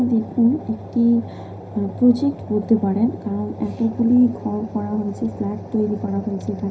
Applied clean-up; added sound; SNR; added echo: none; none; none; reverberation time 0.5 s.